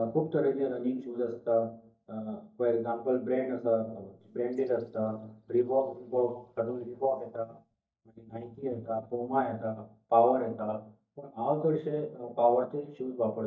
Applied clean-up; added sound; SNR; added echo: neural mask model DeepFilterNet 3.